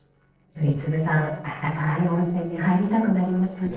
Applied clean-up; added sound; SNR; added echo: neural separator model SepFormer DNS4.